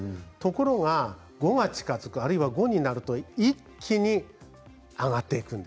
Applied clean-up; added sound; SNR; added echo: none; none; none; none.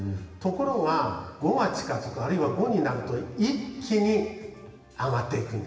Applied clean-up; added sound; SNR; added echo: none; none; none; reverberation time 1.4 s.